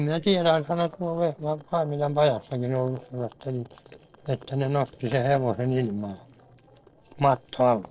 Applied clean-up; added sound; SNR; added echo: neural separator model SepFormer DNS4.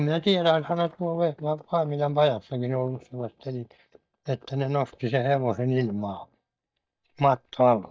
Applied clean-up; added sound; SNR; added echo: neural mask model DeepFilterNet 3.